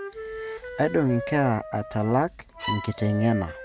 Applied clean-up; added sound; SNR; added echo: none; Wind instrument, woodwind instrument + Bowed string instrument; 9 dB; none.